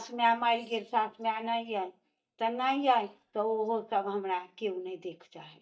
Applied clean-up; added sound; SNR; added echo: neural mask model DeepFilterNet 3.